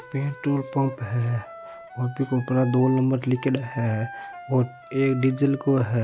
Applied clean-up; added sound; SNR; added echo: none; Wind instrument, woodwind instrument; 16 dB; none.